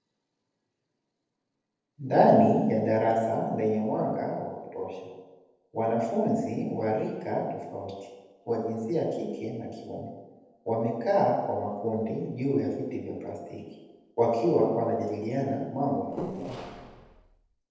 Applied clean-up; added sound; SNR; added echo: neural separator model SepFormer DNS4.